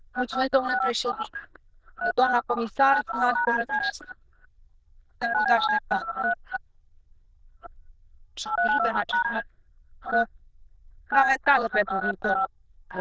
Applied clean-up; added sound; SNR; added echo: neural diffusion model UNIVERSE++.